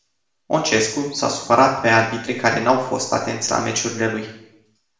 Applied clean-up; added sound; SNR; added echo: none; none; none; reverberation time 0.7 s.